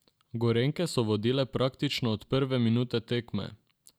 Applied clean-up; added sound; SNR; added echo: none; none; none; none.